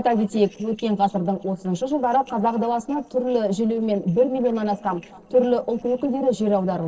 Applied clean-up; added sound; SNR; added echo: neural separator model SepFormer DNS4.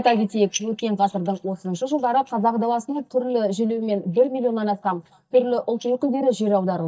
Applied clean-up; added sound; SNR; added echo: neural mask model DeepFilterNet 3.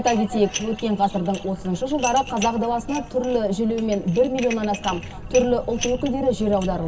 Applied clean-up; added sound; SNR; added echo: none; Dishes, pots, and pans; 15 dB; reverberation time 2.4 s.